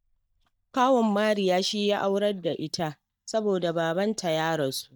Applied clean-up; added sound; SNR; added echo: neural mask model DeepFilterNet 3.